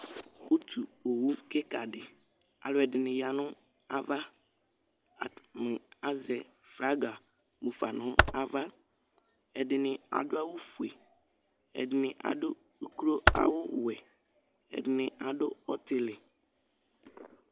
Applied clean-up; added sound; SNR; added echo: none; Computer keyboard; -4 dB; none.